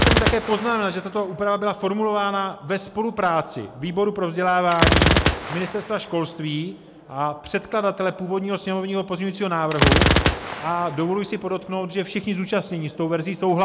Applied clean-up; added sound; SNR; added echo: none; Gunshot, gunfire; 1 dB; none.